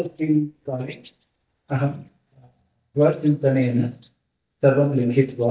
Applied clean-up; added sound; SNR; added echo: neural mask model DeepFilterNet 3.